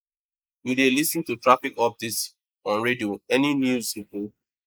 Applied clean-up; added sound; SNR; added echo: neural mask model Resemble Enhance denoiser.